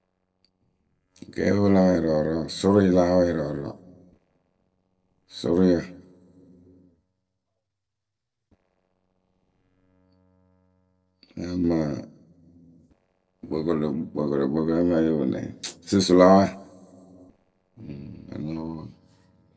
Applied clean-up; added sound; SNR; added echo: neural separator model SepFormer DNS4.